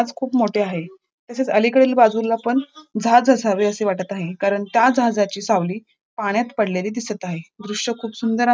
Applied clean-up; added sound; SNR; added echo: none; none; none; none.